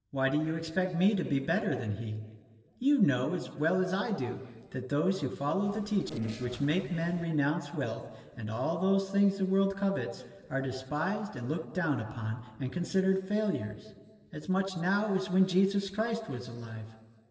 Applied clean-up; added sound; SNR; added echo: neural separator model SepFormer DNS4.